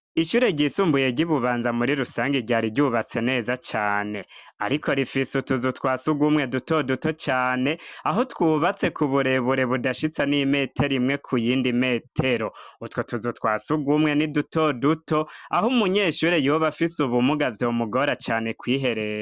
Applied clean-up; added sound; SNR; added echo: none; none; none; none.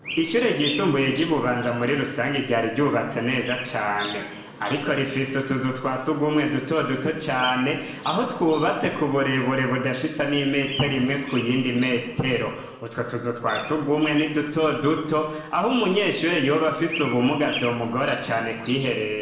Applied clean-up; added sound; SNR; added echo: none; Chirp, tweet; 15 dB; reverberation time 0.9 s.